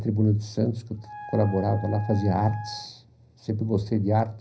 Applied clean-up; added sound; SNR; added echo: none; Wind instrument, woodwind instrument; 16 dB; reverberation time 0.5 s.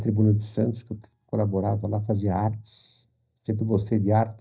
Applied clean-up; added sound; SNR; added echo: neural mask model DeepFilterNet 3.